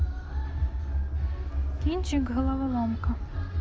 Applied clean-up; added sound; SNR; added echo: none; none; none; none.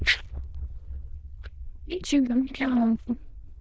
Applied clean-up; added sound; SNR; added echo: neural diffusion model UNIVERSE++.